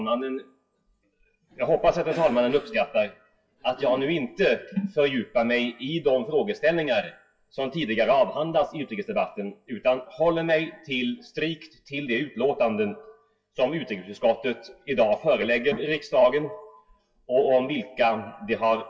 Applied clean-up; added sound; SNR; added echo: classical method WPE with log-MMSE.